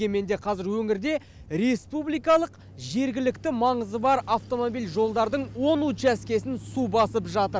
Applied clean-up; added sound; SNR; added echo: none; none; none; none.